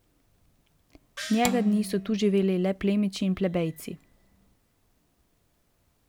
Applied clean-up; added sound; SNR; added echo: none; Bowed string instrument + Gong; 11 dB; none.